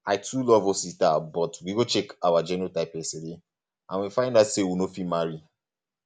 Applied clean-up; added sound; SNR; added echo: none; none; none; none.